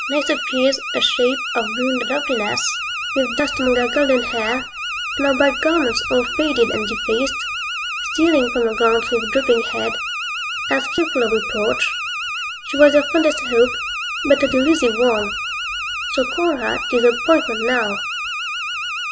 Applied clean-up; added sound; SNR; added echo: none; Alarm; 5 dB; none.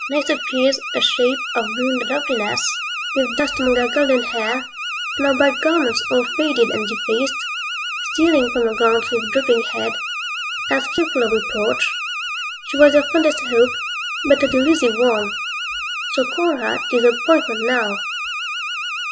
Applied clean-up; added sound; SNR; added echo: classical method log-MMSE.